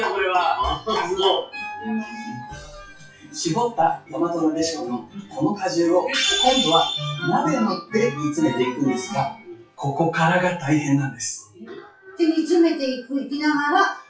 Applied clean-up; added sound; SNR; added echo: classical method WPE with log-MMSE.